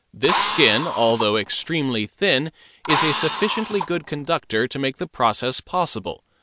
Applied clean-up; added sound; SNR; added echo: none; Drill; 5 dB; none.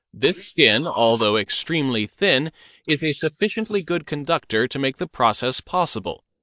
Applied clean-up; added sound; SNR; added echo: neural mask model Resemble Enhance denoiser.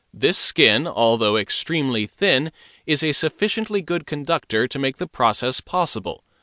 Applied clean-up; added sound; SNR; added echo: none; none; none; none.